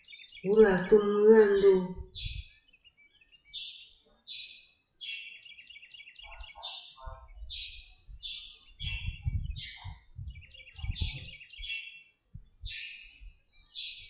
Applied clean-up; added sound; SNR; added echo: classical method WPE with log-MMSE.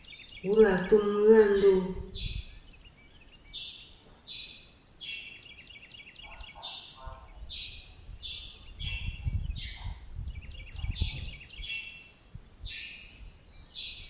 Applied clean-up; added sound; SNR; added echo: none; Bird vocalization, bird call, bird song; 10 dB; reverberation time 0.8 s.